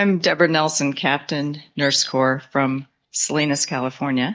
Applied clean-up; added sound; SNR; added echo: neural mask model DeepFilterNet 3.